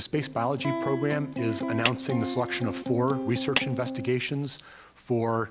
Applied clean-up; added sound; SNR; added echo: none; Clapping + Electric guitar; 3 dB; none.